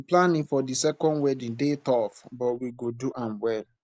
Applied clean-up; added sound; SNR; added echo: none; none; none; none.